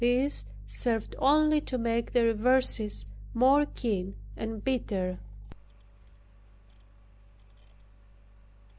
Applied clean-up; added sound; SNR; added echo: none; none; none; none.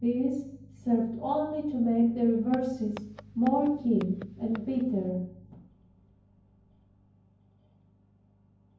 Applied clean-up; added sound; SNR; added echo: none; Walk, footsteps; 18 dB; reverberation time 0.9 s.